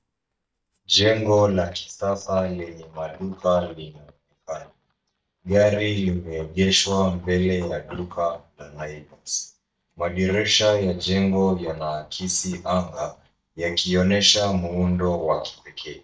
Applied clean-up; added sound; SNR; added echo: neural mask model DeepFilterNet 3.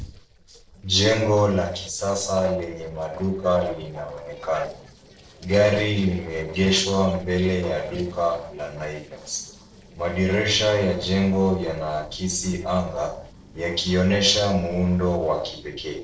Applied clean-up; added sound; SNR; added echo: neural separator model SepFormer DNS4.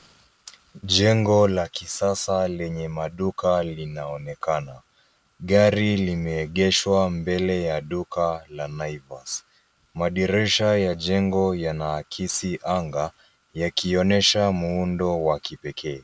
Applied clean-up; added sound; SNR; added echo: none; none; none; none.